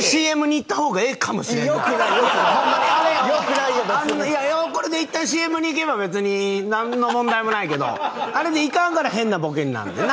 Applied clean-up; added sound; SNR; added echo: none; none; none; none.